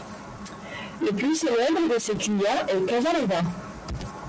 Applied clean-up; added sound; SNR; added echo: none; none; none; none.